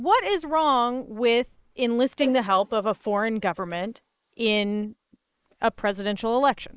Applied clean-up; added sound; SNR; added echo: neural mask model Resemble Enhance denoiser.